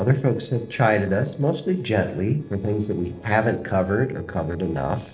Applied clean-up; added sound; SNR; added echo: neural separator model SepFormer DNS4.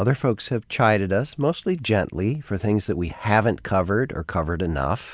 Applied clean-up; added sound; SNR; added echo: none; none; none; none.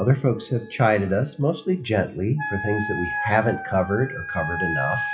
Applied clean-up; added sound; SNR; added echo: classical method WPE with log-MMSE.